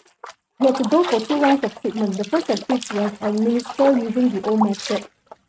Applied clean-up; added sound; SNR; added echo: neural mask model RNNoise.